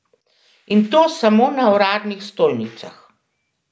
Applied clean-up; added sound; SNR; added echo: none; none; none; none.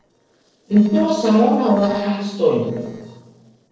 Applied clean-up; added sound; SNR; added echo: neural separator model SepFormer DNS4.